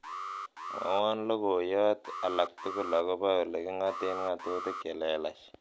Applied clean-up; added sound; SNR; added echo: none; Alarm; 10 dB; none.